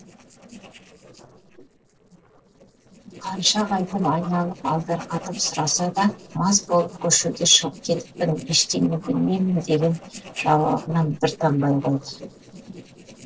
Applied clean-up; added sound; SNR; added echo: neural separator model SepFormer DNS4.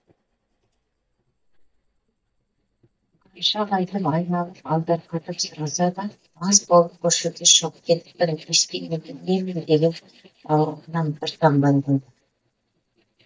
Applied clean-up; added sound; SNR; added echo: neural mask model DeepFilterNet 3.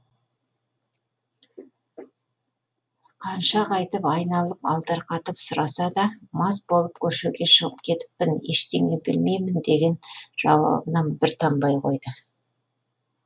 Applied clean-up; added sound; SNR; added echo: none; none; none; none.